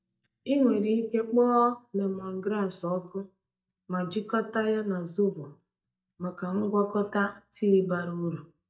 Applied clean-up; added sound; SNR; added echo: neural mask model DeepFilterNet 3.